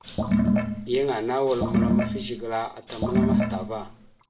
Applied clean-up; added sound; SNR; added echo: none; Sink (filling or washing) / Water; -4 dB; reverberation time 0.3 s.